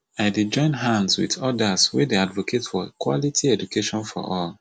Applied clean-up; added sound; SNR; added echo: none; none; none; none.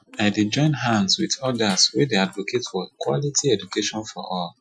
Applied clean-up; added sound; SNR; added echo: classical method Wiener filter.